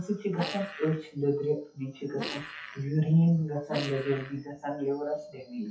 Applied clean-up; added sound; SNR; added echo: classical method WPE with log-MMSE.